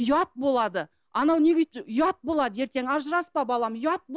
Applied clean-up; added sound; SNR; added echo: none; none; none; none.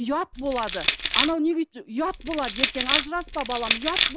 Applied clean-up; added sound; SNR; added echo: none; Crushing; -2 dB; none.